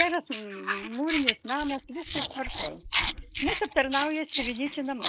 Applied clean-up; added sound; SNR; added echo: neural mask model Resemble Enhance denoiser.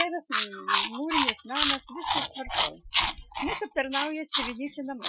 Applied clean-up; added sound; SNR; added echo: classical method Wiener filter.